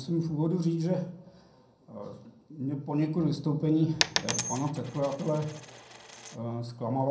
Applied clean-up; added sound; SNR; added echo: none; Coin (dropping); 5 dB; reverberation time 0.6 s.